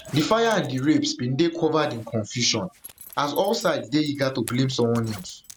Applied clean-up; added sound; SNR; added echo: none; Zipper (clothing) + Brass instrument; 19 dB; none.